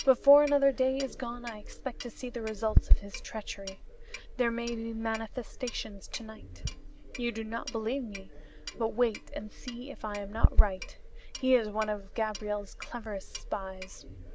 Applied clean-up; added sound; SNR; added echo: none; Clock; 0 dB; none.